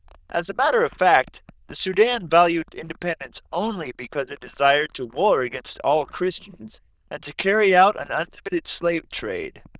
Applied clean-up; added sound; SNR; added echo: neural diffusion model UNIVERSE++.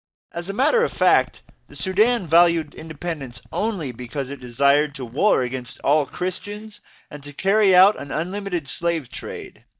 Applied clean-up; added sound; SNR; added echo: neural mask model DeepFilterNet 3.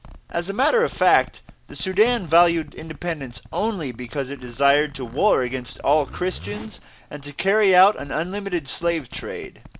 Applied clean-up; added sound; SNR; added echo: none; Zipper (clothing); 19 dB; none.